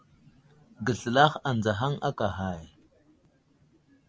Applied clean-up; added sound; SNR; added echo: none; none; none; none.